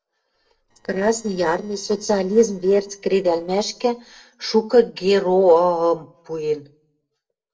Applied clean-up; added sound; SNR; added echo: neural separator model SepFormer DNS4.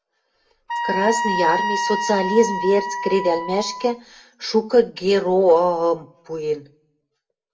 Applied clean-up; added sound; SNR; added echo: none; Wind instrument, woodwind instrument; 4 dB; reverberation time 0.3 s.